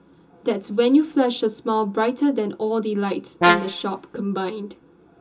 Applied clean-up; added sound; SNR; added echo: none; Brass instrument; 1 dB; reverberation time 0.2 s.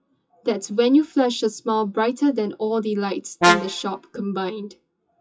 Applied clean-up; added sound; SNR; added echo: classical method WPE with log-MMSE.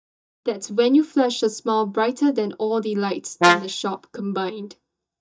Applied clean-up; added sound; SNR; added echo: neural mask model DeepFilterNet 3.